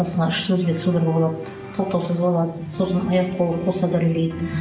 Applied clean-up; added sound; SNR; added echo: none; none; none; none.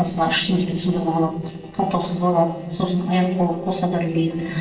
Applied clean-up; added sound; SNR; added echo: neural separator model SepFormer DNS4.